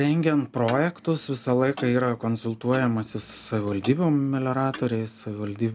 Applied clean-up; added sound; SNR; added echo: none; Clock; 19 dB; none.